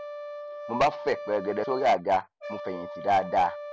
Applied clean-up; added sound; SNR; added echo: none; Brass instrument; 10 dB; none.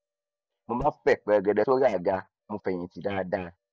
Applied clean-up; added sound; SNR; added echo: neural mask model DeepFilterNet 3.